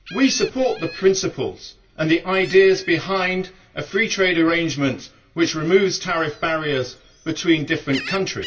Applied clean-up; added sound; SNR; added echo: none; Gull, seagull; 19 dB; reverberation time 0.2 s.